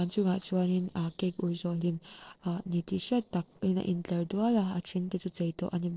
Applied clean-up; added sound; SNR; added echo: neural separator model SepFormer DNS4.